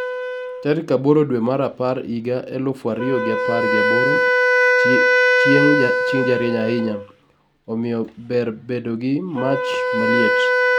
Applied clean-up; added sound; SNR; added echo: none; Wind instrument, woodwind instrument; -2 dB; none.